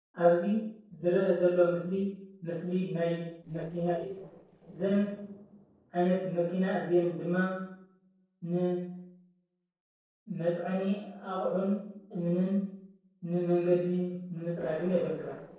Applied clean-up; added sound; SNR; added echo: neural separator model SepFormer DNS4.